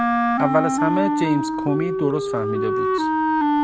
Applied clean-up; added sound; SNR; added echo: none; Wind instrument, woodwind instrument; -4 dB; none.